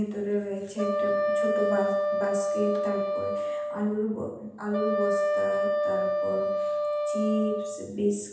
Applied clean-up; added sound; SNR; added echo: none; Wind instrument, woodwind instrument; -3 dB; reverberation time 0.8 s.